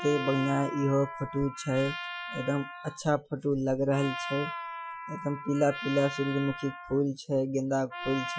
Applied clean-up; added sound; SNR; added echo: classical method Wiener filter.